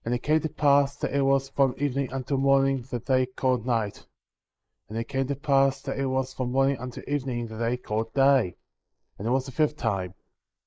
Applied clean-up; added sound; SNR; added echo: neural mask model Resemble Enhance denoiser.